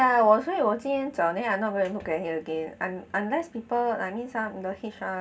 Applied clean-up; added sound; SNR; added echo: none; none; none; reverberation time 0.2 s.